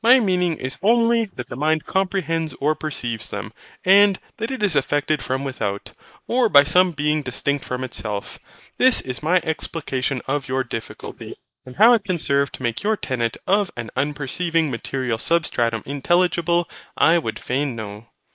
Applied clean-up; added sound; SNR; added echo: neural mask model Resemble Enhance denoiser.